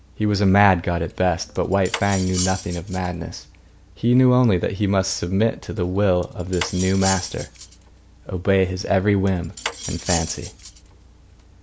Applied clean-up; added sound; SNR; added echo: none; Cutlery, silverware; 13 dB; none.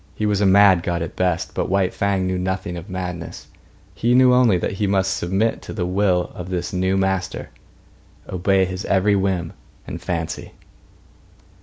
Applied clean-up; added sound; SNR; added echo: none; none; none; none.